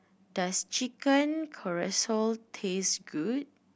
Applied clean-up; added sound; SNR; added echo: none; none; none; none.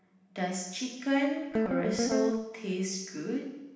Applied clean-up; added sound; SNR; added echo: none; Guitar; -2 dB; reverberation time 0.9 s.